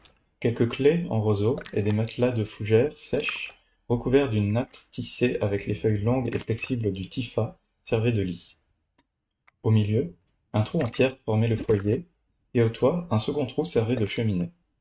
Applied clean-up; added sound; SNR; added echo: neural mask model RNNoise.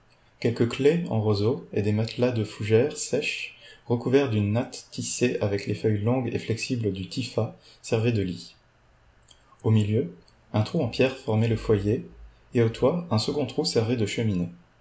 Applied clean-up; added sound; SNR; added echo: none; none; none; none.